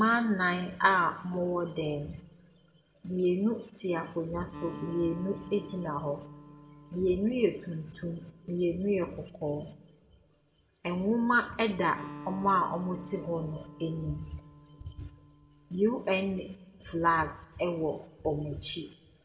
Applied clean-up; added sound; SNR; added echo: none; Acoustic guitar; 20 dB; reverberation time 0.6 s.